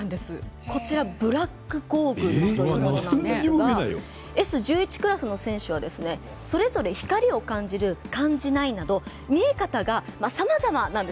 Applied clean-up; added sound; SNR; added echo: none; none; none; none.